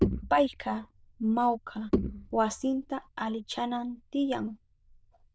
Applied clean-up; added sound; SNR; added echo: neural diffusion model UNIVERSE++.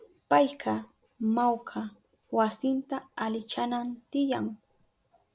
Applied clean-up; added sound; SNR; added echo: none; none; none; none.